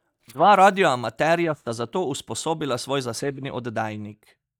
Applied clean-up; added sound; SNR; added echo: neural mask model DeepFilterNet 3.